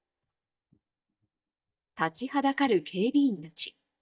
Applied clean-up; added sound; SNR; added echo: neural mask model DeepFilterNet 3.